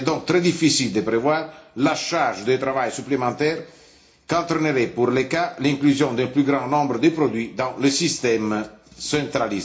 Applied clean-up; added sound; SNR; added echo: none; none; none; reverberation time 0.4 s.